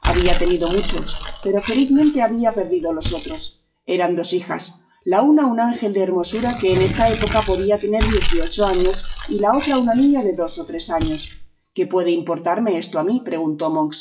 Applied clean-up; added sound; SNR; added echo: classical method WPE with log-MMSE.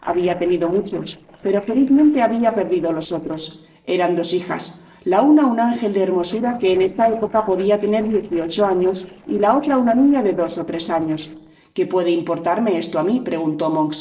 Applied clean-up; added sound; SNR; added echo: neural separator model SepFormer DNS4.